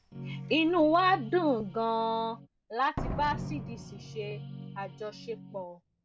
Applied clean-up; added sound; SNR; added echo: none; Guitar + Slam; 11 dB; none.